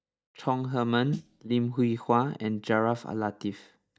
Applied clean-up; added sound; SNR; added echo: neural mask model DeepFilterNet 3.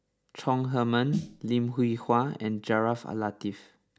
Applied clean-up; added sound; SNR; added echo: none; Snare drum; 12 dB; none.